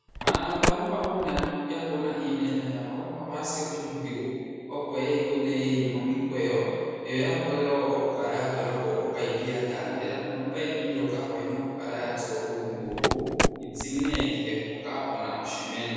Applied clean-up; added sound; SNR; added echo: none; Telephone; 0 dB; reverberation time 2.1 s.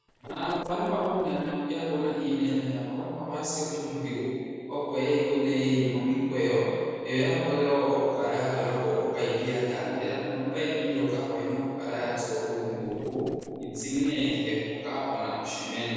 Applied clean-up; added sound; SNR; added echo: neural separator model SepFormer DNS4.